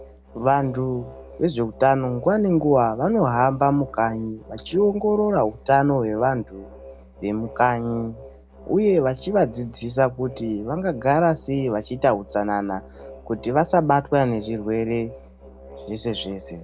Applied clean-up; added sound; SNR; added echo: none; Musical instrument; 20 dB; none.